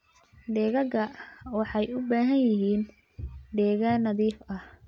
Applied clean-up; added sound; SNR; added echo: none; none; none; none.